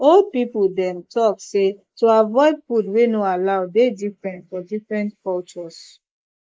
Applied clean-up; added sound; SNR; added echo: neural mask model Resemble Enhance denoiser.